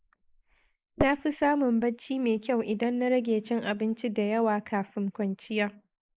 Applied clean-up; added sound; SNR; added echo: neural mask model Resemble Enhance denoiser.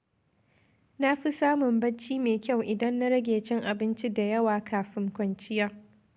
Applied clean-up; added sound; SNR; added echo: none; none; none; none.